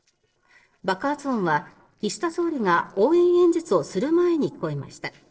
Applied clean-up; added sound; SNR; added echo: neural separator model SepFormer DNS4.